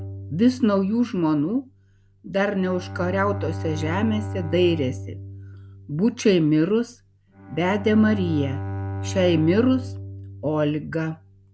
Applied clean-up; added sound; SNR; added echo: none; Bowed string instrument; 10 dB; none.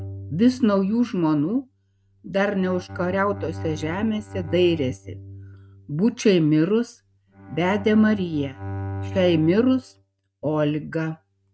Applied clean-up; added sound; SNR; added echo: neural mask model RNNoise.